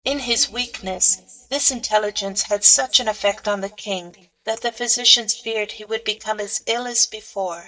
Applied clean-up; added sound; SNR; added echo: neural mask model DeepFilterNet 3.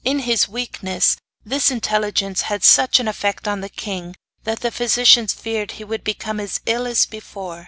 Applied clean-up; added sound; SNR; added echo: none; none; none; none.